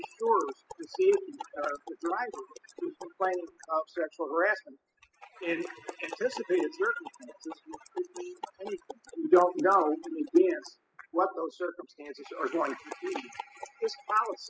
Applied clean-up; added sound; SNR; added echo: classical method spectral subtraction.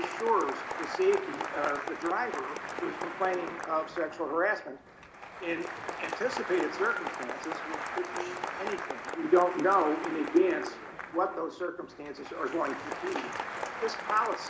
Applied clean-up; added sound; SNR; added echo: none; Applause; 7 dB; none.